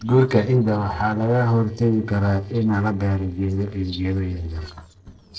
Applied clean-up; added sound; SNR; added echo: neural separator model SepFormer DNS4.